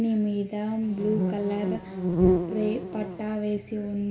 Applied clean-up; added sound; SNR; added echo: none; Insect; -1 dB; reverberation time 1.3 s.